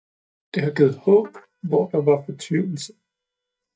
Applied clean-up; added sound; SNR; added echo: neural mask model DeepFilterNet 3.